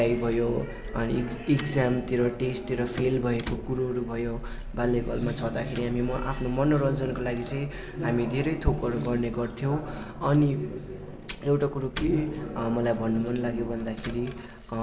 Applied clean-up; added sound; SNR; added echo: none; Keys jangling; 18 dB; reverberation time 1.9 s.